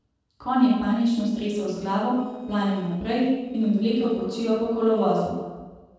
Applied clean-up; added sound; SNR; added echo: neural separator model SepFormer DNS4.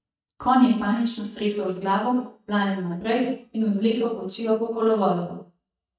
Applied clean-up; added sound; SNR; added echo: neural mask model DeepFilterNet 3.